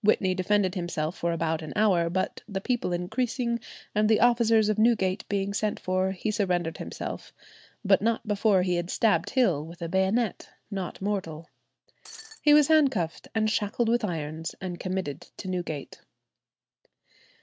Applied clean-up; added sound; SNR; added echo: neural mask model RNNoise.